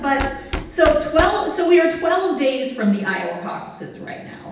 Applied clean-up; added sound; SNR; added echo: none; Knock; 12 dB; reverberation time 0.9 s.